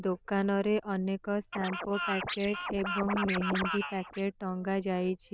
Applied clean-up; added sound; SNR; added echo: neural diffusion model UNIVERSE++.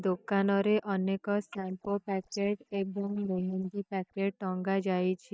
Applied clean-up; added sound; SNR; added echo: neural mask model DeepFilterNet 3.